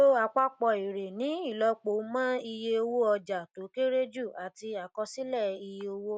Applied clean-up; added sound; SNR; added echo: none; none; none; none.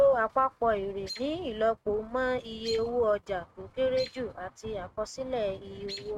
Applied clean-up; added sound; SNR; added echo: neural mask model RNNoise.